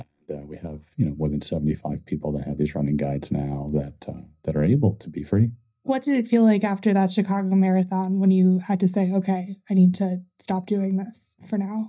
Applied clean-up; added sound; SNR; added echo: neural mask model DeepFilterNet 3.